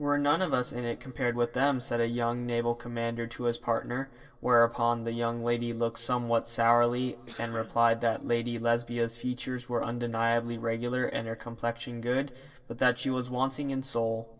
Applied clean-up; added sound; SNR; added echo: neural separator model SepFormer DNS4.